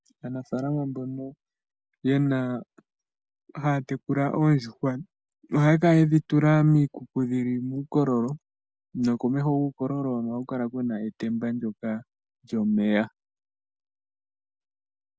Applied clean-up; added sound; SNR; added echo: none; none; none; none.